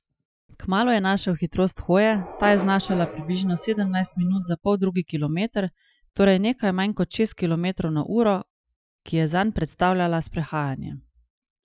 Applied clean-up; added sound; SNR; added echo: classical method Wiener filter.